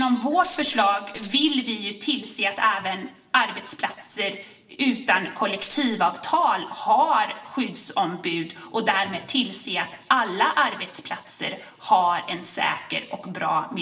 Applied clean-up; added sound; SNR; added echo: neural separator model SepFormer DNS4.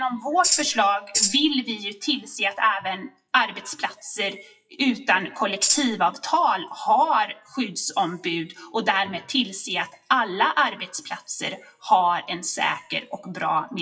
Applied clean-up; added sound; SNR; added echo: classical method WPE with log-MMSE.